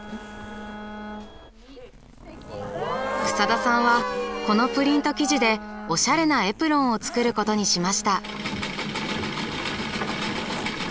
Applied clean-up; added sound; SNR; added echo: none; Zipper (clothing) + Bowed string instrument; 13 dB; none.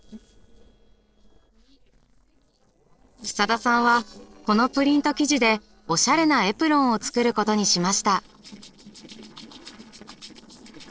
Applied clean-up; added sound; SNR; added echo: neural separator model SepFormer DNS4.